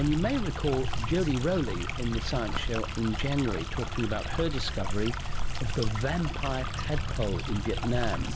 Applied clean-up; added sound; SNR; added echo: none; Stream; 0 dB; none.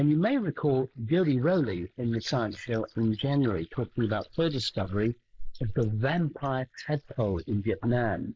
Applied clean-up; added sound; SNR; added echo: neural mask model Resemble Enhance denoiser.